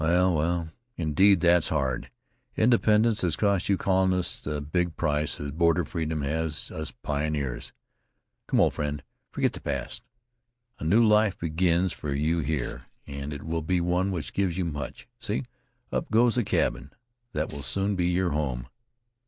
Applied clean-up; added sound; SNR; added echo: neural mask model Resemble Enhance denoiser.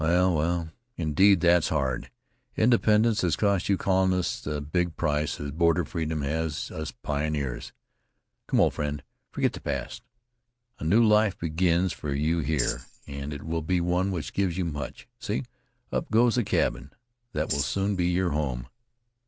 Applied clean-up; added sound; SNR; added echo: none; Tambourine; 13 dB; none.